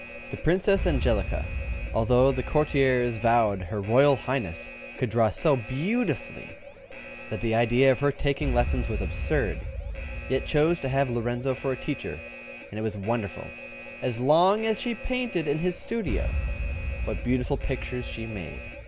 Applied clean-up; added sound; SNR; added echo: none; Alarm; 7 dB; none.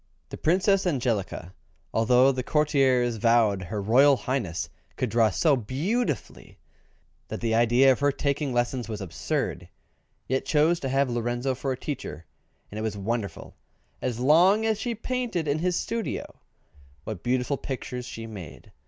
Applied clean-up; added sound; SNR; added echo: none; none; none; none.